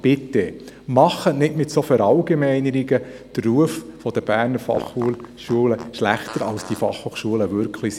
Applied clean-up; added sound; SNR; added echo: none; Fart; 16 dB; none.